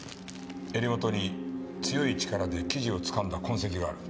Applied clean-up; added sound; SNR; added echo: none; none; none; none.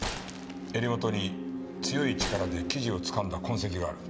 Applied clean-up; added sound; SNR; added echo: none; Gunshot, gunfire; 11 dB; none.